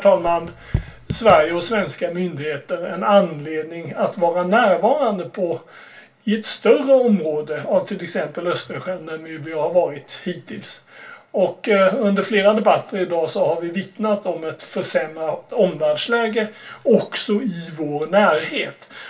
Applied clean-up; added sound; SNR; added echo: none; Raindrop / Drip; 9 dB; reverberation time 0.2 s.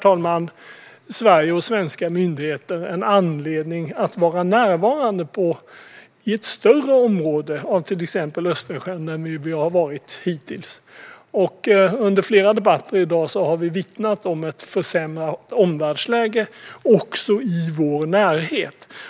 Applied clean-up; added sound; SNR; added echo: none; none; none; none.